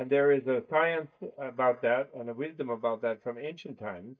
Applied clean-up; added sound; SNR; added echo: neural mask model DeepFilterNet 3.